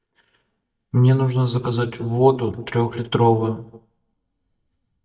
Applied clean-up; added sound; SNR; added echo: neural mask model DeepFilterNet 3.